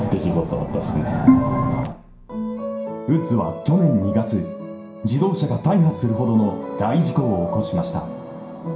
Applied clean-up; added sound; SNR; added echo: none; Organ; -2 dB; reverberation time 0.5 s.